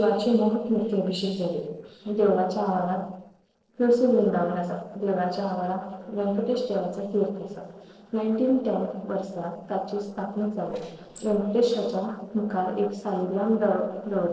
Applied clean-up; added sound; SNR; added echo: neural separator model SepFormer DNS4.